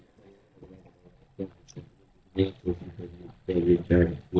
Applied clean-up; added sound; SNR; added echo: neural mask model DeepFilterNet 3.